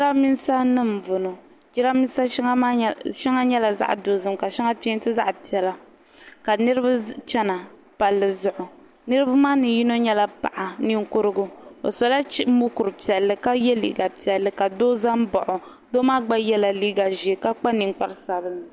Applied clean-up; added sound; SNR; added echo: none; none; none; none.